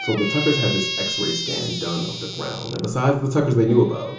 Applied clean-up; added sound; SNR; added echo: none; Squeak; 7 dB; reverberation time 0.6 s.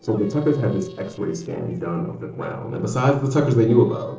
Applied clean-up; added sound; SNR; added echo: neural separator model SepFormer DNS4.